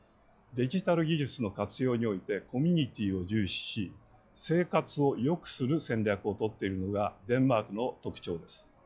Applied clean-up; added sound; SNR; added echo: classical method log-MMSE.